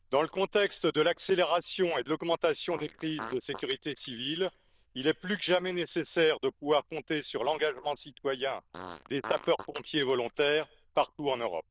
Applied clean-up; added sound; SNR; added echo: neural diffusion model UNIVERSE++.